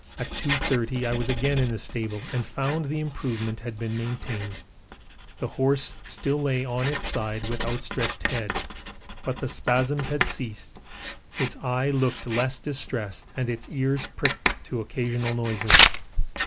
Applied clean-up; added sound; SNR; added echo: none; Writing; 2 dB; none.